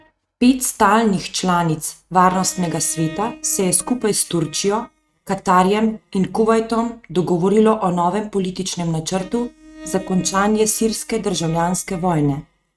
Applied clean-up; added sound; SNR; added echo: neural mask model RNNoise.